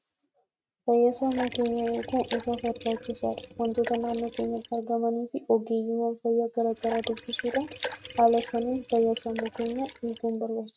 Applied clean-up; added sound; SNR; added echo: neural mask model RNNoise.